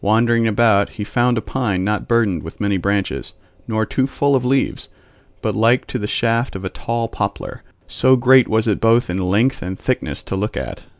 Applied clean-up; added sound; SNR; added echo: none; none; none; none.